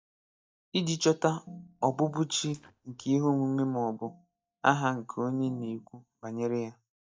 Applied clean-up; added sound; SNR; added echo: neural mask model DeepFilterNet 3.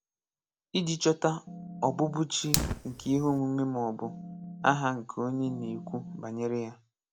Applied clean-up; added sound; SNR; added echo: none; Organ + Fire; 9 dB; none.